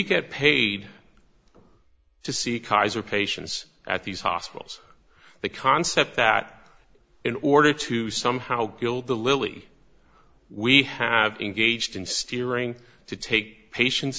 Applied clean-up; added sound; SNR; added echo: none; none; none; none.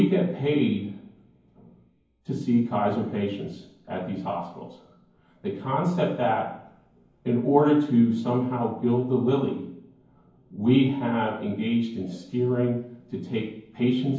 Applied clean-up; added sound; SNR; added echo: none; none; none; reverberation time 0.9 s.